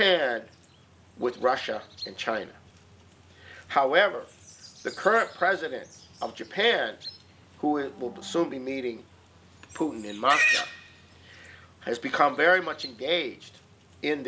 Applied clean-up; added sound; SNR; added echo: none; Livestock, farm animals, working animals; 10 dB; none.